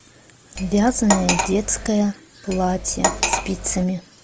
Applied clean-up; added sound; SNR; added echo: none; Cutlery, silverware; 2 dB; none.